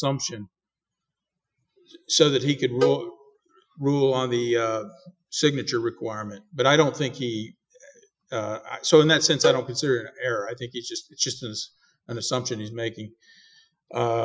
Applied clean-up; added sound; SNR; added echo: classical method Wiener filter.